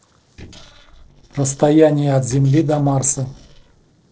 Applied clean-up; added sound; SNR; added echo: neural separator model SepFormer DNS4.